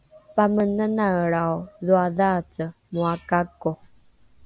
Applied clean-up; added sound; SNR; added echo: none; none; none; none.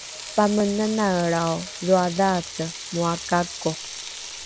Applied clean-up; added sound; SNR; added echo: none; Frying (food); 12 dB; none.